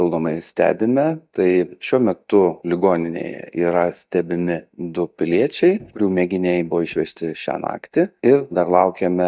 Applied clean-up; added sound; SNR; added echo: neural mask model DeepFilterNet 3.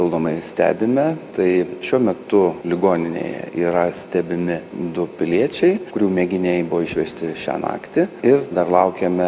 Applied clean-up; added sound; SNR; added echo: none; none; none; none.